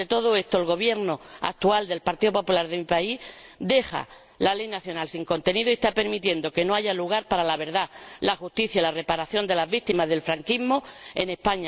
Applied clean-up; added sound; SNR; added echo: none; none; none; none.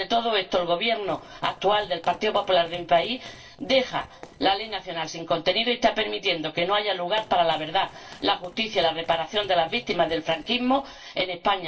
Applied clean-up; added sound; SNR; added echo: neural separator model SepFormer DNS4.